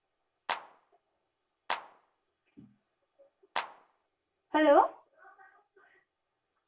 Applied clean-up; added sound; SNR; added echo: none; Clapping; 5 dB; reverberation time 0.3 s.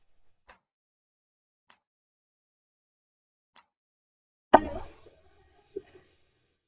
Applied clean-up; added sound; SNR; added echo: neural mask model DeepFilterNet 3.